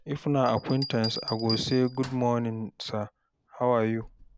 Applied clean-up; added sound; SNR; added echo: none; Bell; 13 dB; none.